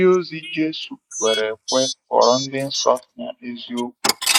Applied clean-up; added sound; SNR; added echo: neural mask model Resemble Enhance denoiser.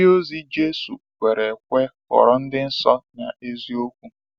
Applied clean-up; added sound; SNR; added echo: none; none; none; none.